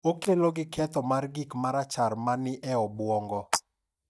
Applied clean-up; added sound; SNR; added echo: neural mask model DeepFilterNet 3.